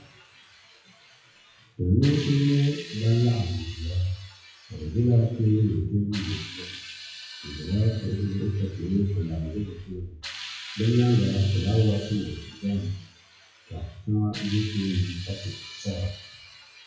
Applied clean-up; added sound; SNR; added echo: classical method WPE with log-MMSE.